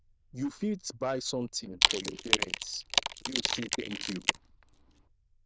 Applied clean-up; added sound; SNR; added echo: neural diffusion model UNIVERSE++.